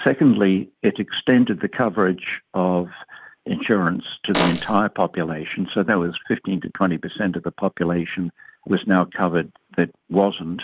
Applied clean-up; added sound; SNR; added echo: none; Fart; 2 dB; none.